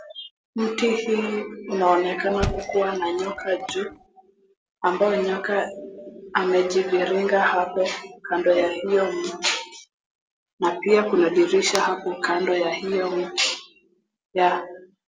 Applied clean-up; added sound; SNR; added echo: none; Thump, thud; 10 dB; none.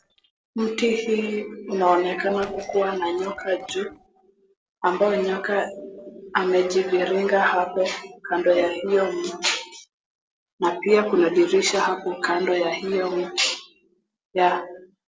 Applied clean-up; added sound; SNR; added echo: neural separator model SepFormer DNS4.